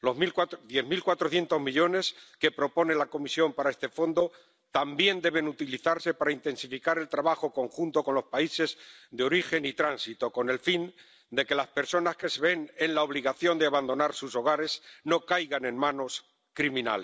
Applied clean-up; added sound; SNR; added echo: none; none; none; none.